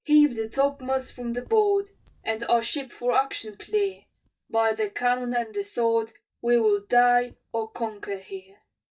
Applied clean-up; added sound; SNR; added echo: neural mask model DeepFilterNet 3.